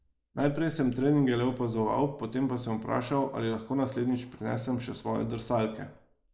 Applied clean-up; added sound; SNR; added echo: neural mask model Resemble Enhance denoiser.